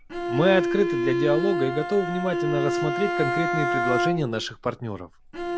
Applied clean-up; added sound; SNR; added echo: none; Bowed string instrument; 0 dB; none.